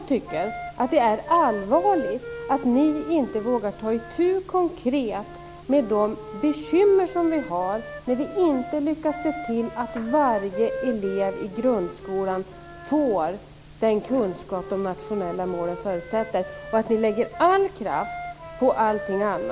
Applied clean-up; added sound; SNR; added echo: none; Wind instrument, woodwind instrument; 13 dB; none.